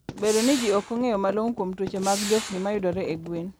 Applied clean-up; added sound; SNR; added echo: none; Gunshot, gunfire; 11 dB; none.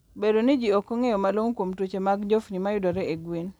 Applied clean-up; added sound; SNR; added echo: none; none; none; none.